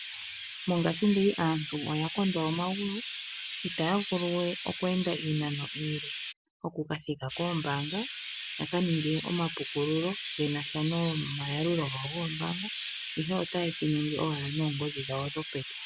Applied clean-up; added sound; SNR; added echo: none; Chirp, tweet; 8 dB; none.